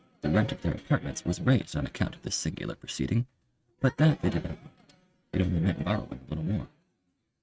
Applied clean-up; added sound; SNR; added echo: neural mask model RNNoise.